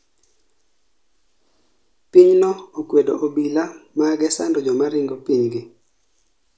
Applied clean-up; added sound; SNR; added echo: none; none; none; none.